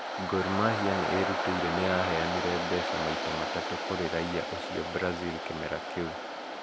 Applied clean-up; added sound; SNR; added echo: none; Waves, surf; 0 dB; none.